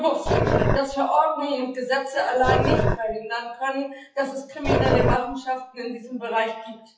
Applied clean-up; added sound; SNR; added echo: classical method WPE with log-MMSE.